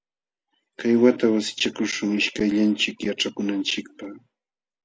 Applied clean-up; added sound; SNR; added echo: none; none; none; none.